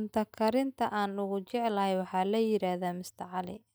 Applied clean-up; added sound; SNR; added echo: neural mask model DeepFilterNet 3.